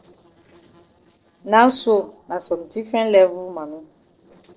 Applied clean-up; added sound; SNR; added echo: neural separator model SepFormer DNS4.